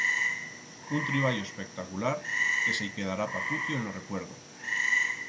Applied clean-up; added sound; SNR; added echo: none; Frog; -3 dB; none.